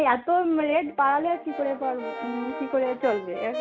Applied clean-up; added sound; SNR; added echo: none; Brass instrument; 12 dB; none.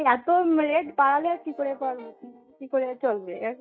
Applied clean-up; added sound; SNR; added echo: neural mask model DeepFilterNet 3.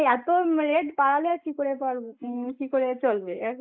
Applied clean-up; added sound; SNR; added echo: neural mask model Resemble Enhance denoiser.